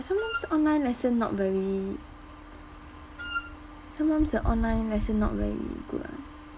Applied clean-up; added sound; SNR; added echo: none; Wind instrument, woodwind instrument; 7 dB; none.